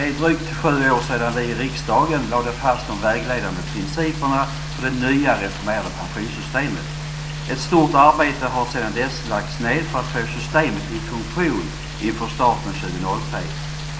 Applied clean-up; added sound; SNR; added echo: none; Rain; 14 dB; reverberation time 0.7 s.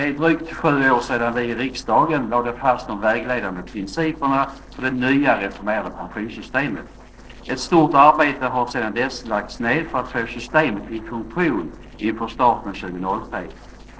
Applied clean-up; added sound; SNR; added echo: neural separator model SepFormer DNS4.